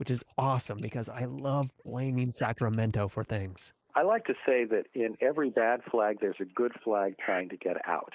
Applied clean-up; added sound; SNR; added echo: neural mask model Resemble Enhance denoiser.